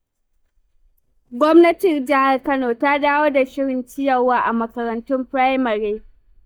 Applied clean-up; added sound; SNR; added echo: neural mask model DeepFilterNet 3.